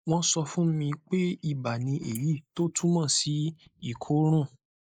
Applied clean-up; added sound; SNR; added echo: neural mask model Resemble Enhance denoiser.